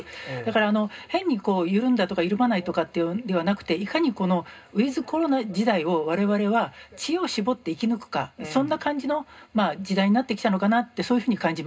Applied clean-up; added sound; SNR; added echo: none; none; none; reverberation time 0.2 s.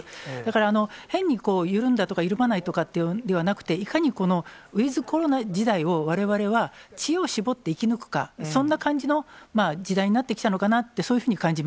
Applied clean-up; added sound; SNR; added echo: none; none; none; none.